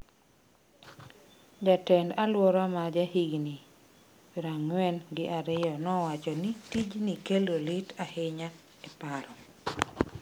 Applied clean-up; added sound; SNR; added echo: none; none; none; none.